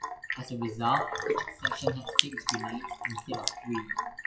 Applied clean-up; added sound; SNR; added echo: classical method WPE with log-MMSE.